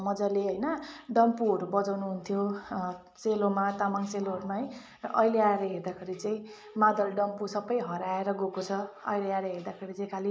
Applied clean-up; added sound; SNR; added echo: none; none; none; none.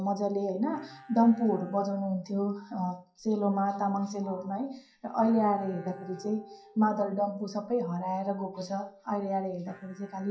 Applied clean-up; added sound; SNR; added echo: classical method WPE with log-MMSE.